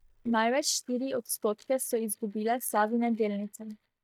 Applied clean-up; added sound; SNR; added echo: neural mask model DeepFilterNet 3.